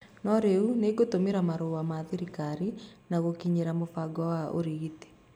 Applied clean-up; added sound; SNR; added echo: none; none; none; none.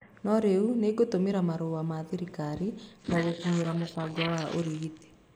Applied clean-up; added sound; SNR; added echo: neural mask model Resemble Enhance denoiser.